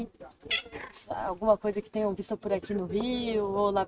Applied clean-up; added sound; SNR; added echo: neural mask model RNNoise.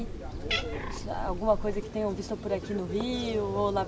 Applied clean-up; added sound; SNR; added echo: none; Cat; 7 dB; none.